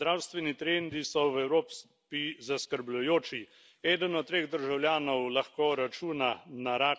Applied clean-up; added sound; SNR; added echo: none; none; none; none.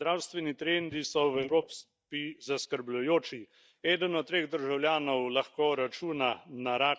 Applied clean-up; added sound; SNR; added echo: neural mask model DeepFilterNet 3.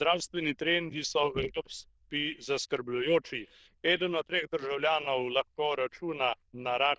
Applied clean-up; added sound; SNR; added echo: neural diffusion model UNIVERSE++.